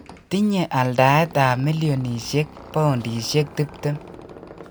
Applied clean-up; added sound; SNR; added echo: none; Squeak; 20 dB; none.